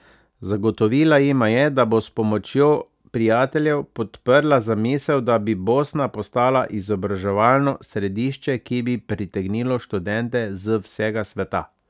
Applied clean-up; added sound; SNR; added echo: none; none; none; none.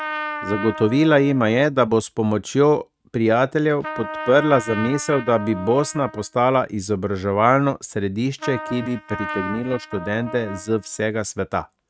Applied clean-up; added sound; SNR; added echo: neural mask model RNNoise.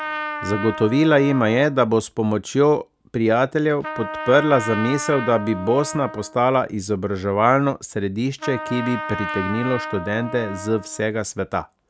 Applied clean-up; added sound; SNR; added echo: none; Trumpet; 11 dB; none.